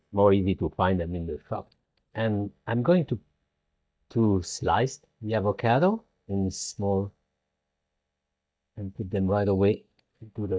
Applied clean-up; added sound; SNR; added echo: neural mask model DeepFilterNet 3.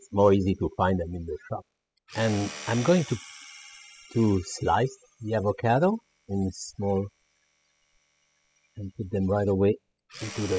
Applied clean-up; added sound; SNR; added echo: classical method spectral subtraction.